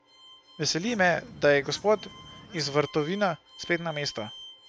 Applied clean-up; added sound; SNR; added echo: none; Bowed string instrument + Bird / Fowl; 19 dB; none.